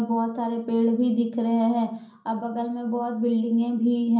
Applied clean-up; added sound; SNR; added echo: none; none; none; reverberation time 0.6 s.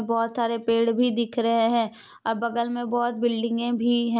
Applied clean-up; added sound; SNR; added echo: none; none; none; none.